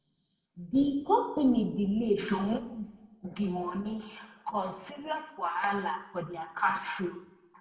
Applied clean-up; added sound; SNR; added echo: none; none; none; reverberation time 0.7 s.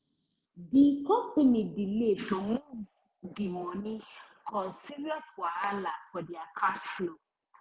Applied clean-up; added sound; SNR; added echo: none; none; none; none.